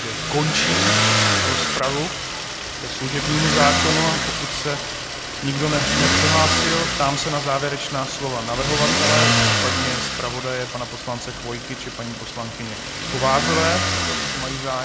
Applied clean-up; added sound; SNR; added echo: none; Motor vehicle (road); -3 dB; none.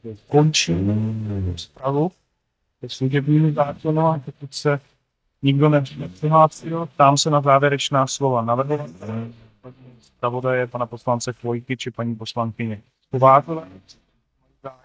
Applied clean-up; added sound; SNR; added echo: neural mask model DeepFilterNet 3.